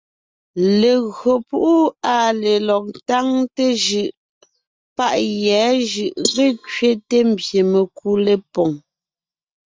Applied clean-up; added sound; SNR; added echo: neural mask model DeepFilterNet 3.